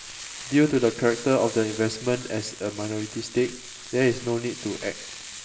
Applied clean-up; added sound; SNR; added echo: none; Frying (food); 13 dB; reverberation time 1.9 s.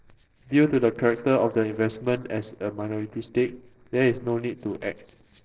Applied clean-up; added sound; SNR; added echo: neural separator model SepFormer DNS4.